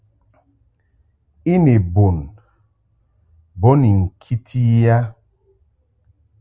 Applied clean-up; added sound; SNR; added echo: none; none; none; none.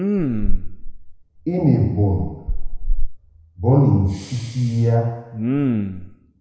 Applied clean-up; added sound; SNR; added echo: none; Respiratory sounds; 0 dB; reverberation time 1.0 s.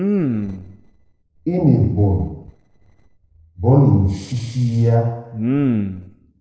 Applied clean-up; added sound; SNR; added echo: neural separator model SepFormer DNS4.